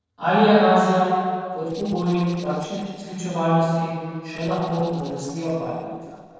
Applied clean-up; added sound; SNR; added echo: neural separator model SepFormer DNS4.